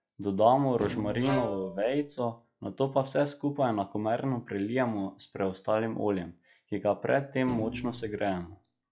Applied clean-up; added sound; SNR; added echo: classical method log-MMSE.